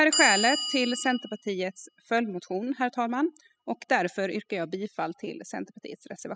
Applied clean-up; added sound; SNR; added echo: classical method spectral subtraction.